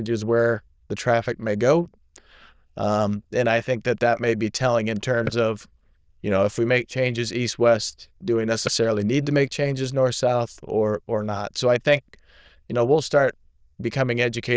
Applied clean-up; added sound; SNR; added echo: neural diffusion model UNIVERSE++.